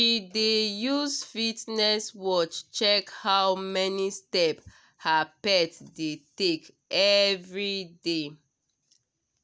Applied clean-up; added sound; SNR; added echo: none; none; none; none.